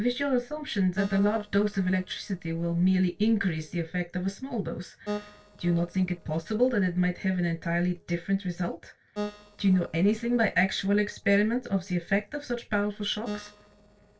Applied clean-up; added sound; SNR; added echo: neural separator model SepFormer DNS4.